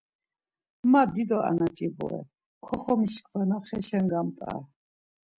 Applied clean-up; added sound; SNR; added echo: none; none; none; none.